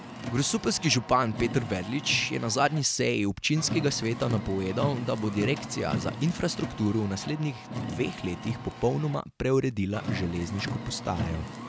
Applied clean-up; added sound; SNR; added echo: none; Car; 8 dB; none.